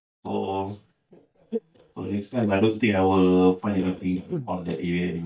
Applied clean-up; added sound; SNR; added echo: neural mask model DeepFilterNet 3.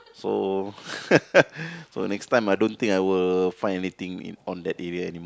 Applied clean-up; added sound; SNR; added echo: none; none; none; none.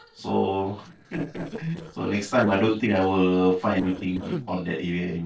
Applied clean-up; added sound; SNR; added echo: neural separator model SepFormer DNS4.